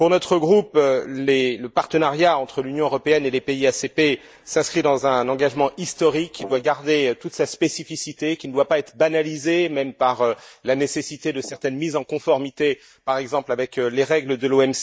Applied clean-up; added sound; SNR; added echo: neural mask model DeepFilterNet 3.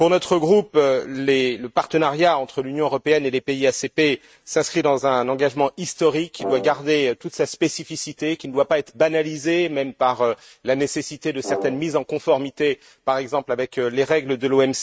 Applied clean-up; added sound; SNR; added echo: neural mask model RNNoise.